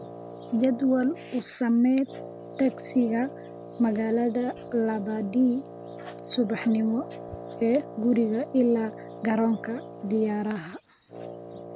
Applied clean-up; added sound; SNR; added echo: none; Wind instrument, woodwind instrument; 15 dB; none.